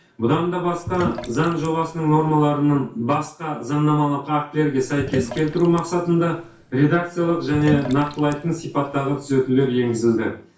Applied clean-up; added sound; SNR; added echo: none; Sink (filling or washing); 13 dB; reverberation time 0.3 s.